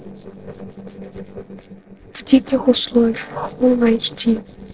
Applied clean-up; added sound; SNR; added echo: neural separator model SepFormer DNS4.